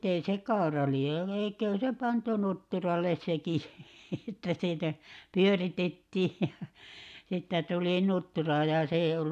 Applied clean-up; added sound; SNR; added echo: none; none; none; none.